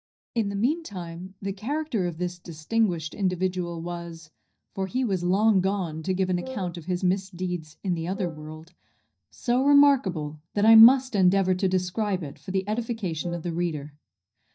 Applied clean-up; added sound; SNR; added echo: neural mask model DeepFilterNet 3.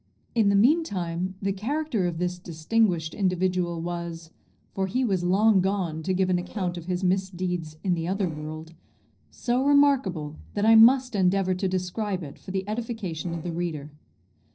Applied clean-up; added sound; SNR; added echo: neural separator model SepFormer DNS4.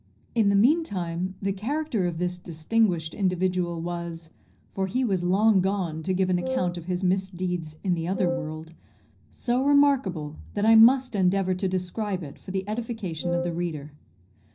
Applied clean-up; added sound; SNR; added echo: none; Wind instrument, woodwind instrument; 6 dB; reverberation time 0.5 s.